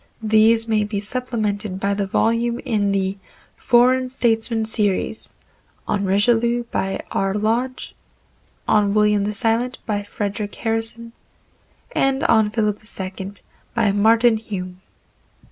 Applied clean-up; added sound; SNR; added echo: none; none; none; none.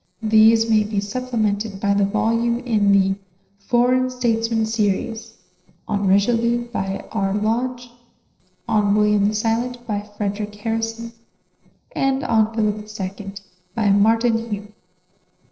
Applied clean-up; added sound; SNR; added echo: neural separator model SepFormer DNS4.